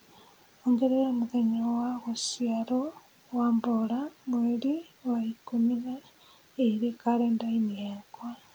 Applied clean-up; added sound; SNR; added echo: none; none; none; none.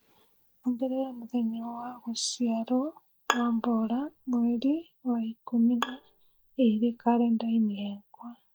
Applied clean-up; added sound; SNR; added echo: neural mask model DeepFilterNet 3.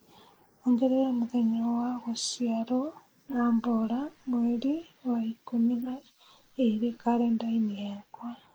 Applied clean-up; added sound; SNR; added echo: neural mask model Resemble Enhance denoiser.